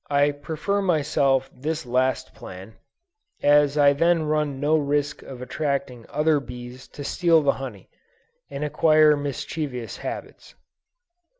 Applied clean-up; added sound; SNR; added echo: none; none; none; none.